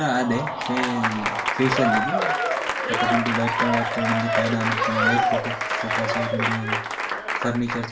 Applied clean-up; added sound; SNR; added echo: none; Applause / Crowd; -2 dB; reverberation time 0.3 s.